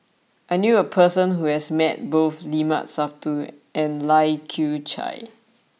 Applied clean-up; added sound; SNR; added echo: none; none; none; none.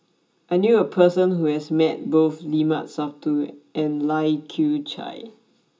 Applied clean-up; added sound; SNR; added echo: none; none; none; reverberation time 0.2 s.